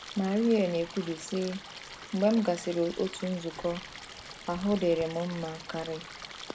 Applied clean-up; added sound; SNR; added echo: none; Stream; 14 dB; none.